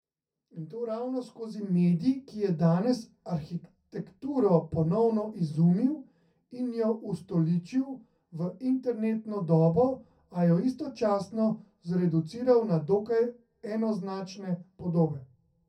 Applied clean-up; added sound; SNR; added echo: none; none; none; reverberation time 0.3 s.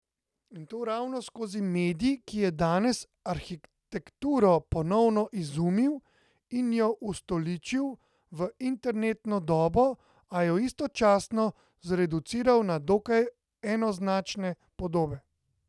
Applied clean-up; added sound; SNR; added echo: none; none; none; none.